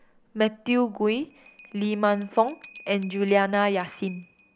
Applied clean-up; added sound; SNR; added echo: none; Bell; 14 dB; none.